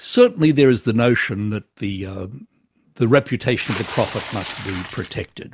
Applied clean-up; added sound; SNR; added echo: none; Water / Splash, splatter; 13 dB; none.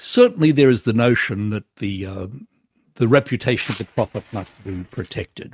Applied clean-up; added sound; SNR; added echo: neural mask model RNNoise.